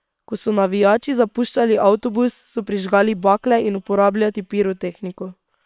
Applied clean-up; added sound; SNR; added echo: neural separator model SepFormer WHAM!.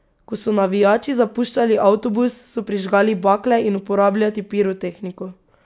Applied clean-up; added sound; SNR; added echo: none; none; none; none.